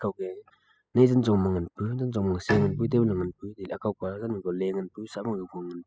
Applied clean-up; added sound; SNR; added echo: classical method spectral subtraction.